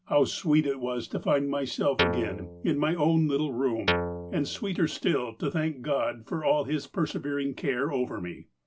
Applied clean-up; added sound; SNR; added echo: none; Guitar; 3 dB; none.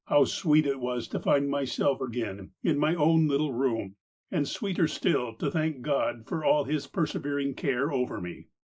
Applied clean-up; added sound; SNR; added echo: neural mask model Resemble Enhance denoiser.